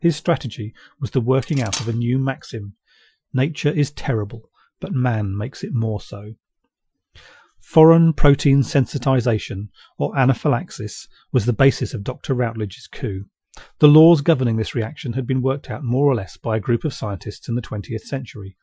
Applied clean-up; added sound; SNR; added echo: classical method Wiener filter.